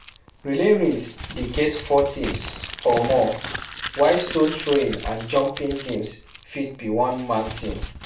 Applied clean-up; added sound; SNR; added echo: none; Crumpling, crinkling; 12 dB; reverberation time 0.3 s.